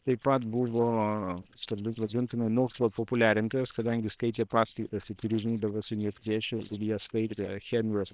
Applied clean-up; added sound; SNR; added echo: neural separator model SepFormer WHAM!.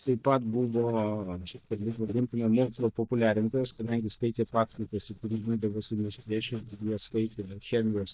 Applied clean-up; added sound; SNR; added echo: neural mask model DeepFilterNet 3.